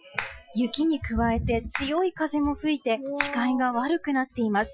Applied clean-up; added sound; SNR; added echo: classical method Wiener filter.